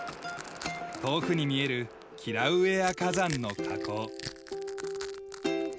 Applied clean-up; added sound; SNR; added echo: none; Crack / Crushing; 16 dB; none.